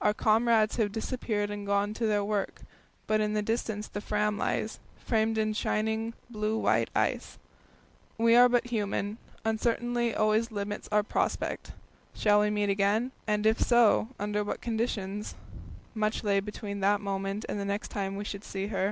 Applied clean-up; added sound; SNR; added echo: none; none; none; none.